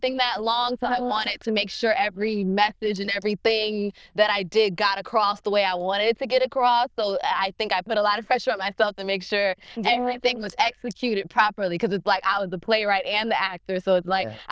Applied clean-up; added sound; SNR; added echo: neural diffusion model UNIVERSE++.